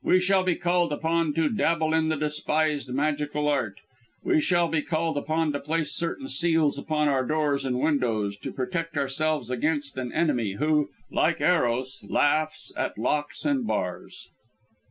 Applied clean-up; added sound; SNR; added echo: none; none; none; none.